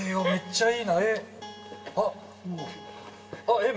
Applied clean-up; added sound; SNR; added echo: none; Guitar; 18 dB; reverberation time 2.0 s.